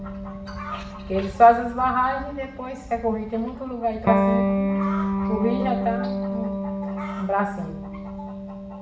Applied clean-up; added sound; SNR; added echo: none; Electric guitar; 2 dB; reverberation time 0.7 s.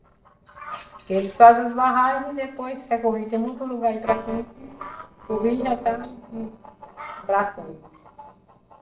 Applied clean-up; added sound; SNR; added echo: neural separator model SepFormer DNS4.